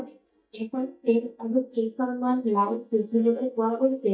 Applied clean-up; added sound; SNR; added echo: neural mask model DeepFilterNet 3.